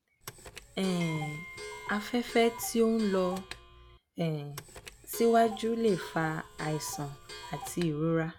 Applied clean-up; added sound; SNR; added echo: none; Clock; 14 dB; none.